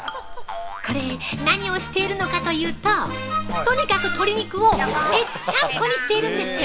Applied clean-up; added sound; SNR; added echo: none; Insect; 14 dB; none.